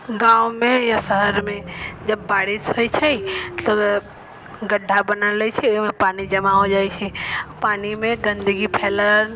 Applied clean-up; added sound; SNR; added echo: none; Train; 16 dB; none.